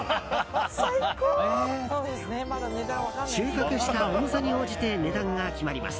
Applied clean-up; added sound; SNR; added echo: none; none; none; none.